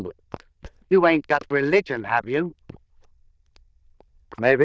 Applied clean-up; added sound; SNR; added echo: neural diffusion model UNIVERSE++.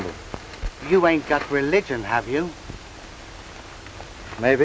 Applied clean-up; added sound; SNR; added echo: none; Crackle; 19 dB; none.